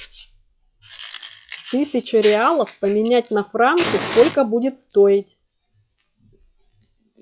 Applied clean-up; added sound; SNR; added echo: classical method log-MMSE.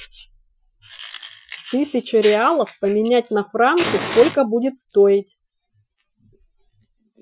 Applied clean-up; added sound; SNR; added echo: classical method Wiener filter.